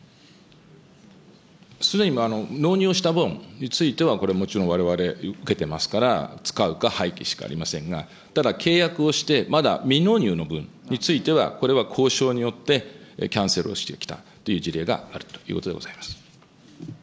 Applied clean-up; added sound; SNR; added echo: none; none; none; none.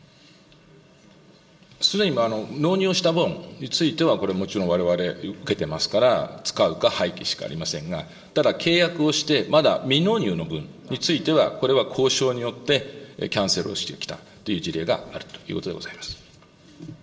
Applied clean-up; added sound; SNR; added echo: none; none; none; reverberation time 2.9 s.